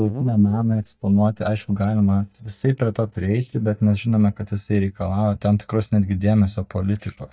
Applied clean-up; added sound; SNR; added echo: neural mask model DeepFilterNet 3.